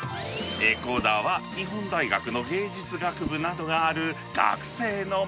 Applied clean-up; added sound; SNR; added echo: none; Whoosh, swoosh, swish; 17 dB; none.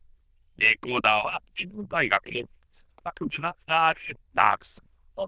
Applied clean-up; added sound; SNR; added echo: neural diffusion model UNIVERSE++.